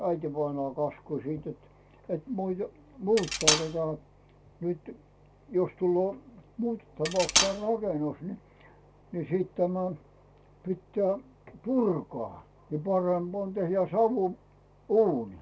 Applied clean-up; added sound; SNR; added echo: none; Cutlery, silverware; 0 dB; none.